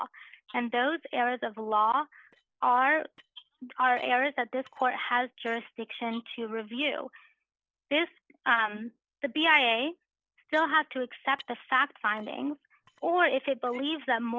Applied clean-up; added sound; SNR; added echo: neural separator model SepFormer DNS4.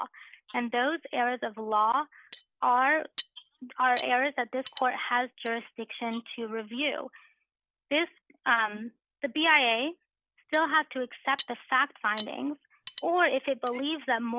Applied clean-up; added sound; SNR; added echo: none; Cutlery, silverware; 14 dB; none.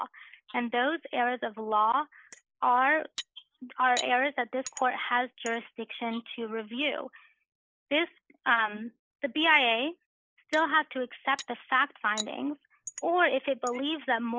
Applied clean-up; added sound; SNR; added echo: neural mask model Resemble Enhance denoiser.